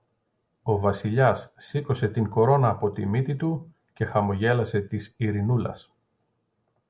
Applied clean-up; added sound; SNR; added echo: none; none; none; none.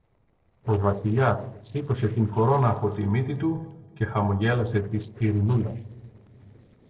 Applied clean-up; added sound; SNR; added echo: neural separator model SepFormer DNS4.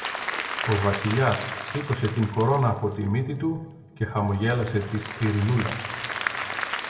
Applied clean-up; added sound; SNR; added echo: none; Applause / Crowd; 8 dB; reverberation time 1.2 s.